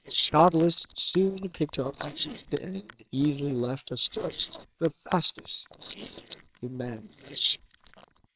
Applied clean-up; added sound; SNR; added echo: neural separator model SepFormer WHAMR!.